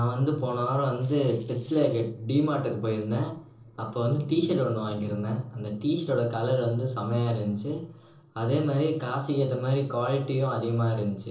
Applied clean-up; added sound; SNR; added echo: neural separator model SepFormer DNS4.